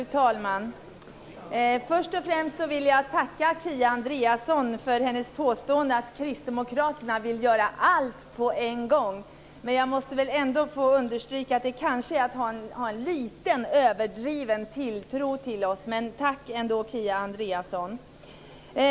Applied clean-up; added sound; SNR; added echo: none; none; none; none.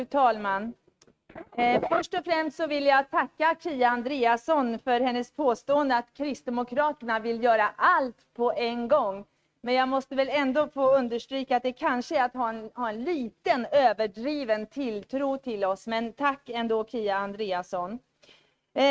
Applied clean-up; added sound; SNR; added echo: neural mask model RNNoise.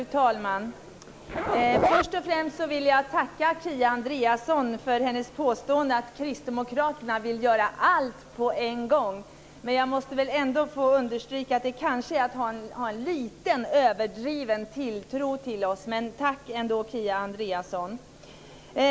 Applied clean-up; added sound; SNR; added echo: none; Zipper (clothing); 0 dB; none.